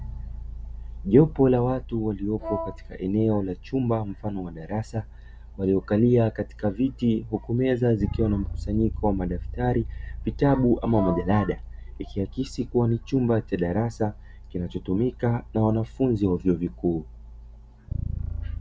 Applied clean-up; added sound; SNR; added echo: none; Wind instrument, woodwind instrument + Bass guitar; 11 dB; none.